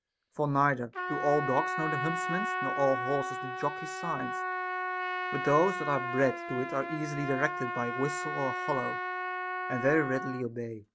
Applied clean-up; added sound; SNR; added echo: none; Trumpet; 3 dB; none.